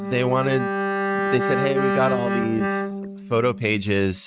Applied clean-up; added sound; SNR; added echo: neural mask model RNNoise.